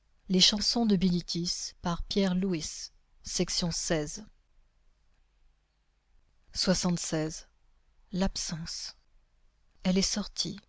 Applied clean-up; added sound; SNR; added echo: none; none; none; none.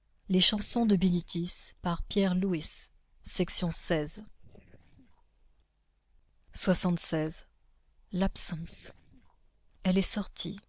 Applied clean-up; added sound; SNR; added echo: neural separator model SepFormer DNS4.